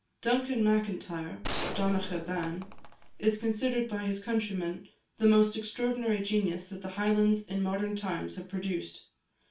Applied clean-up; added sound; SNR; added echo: none; Gunshot, gunfire; 7 dB; reverberation time 0.3 s.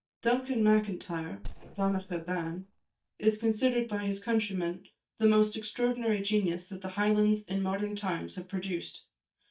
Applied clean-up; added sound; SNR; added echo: neural mask model DeepFilterNet 3.